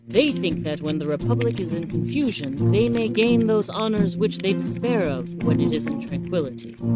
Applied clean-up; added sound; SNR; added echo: neural mask model RNNoise.